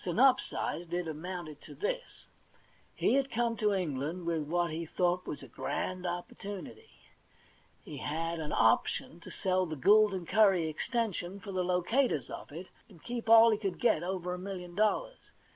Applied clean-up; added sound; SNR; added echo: none; none; none; none.